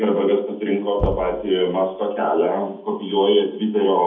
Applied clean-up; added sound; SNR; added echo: none; Knock; 12 dB; reverberation time 0.7 s.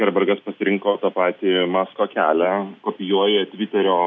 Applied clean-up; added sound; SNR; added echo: none; none; none; none.